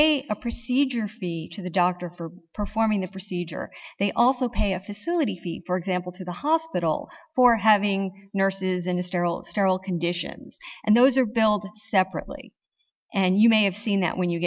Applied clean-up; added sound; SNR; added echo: none; none; none; none.